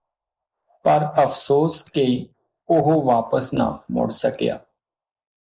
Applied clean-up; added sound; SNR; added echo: neural mask model Resemble Enhance denoiser.